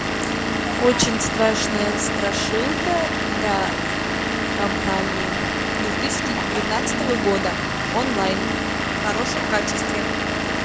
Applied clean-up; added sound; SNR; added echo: none; Engine / Vehicle; -3 dB; none.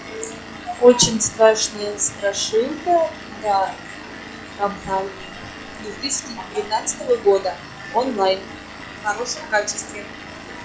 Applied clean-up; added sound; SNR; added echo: classical method log-MMSE.